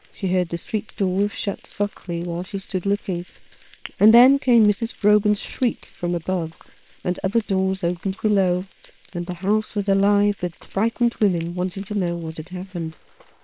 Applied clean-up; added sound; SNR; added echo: neural separator model SepFormer WHAM!.